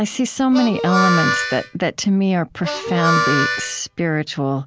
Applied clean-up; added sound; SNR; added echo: none; Harmonica; 3 dB; none.